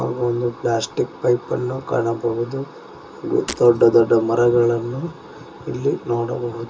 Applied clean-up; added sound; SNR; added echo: none; Shatter; 15 dB; reverberation time 0.2 s.